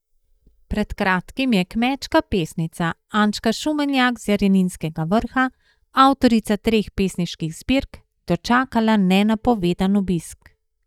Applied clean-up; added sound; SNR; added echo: neural mask model DeepFilterNet 3.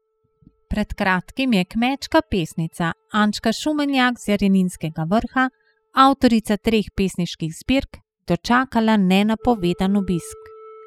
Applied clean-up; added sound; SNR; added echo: classical method spectral subtraction.